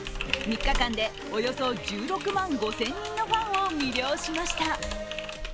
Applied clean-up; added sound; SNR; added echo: none; Typing; 5 dB; none.